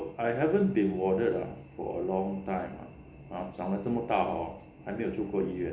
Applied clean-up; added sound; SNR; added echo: none; none; none; none.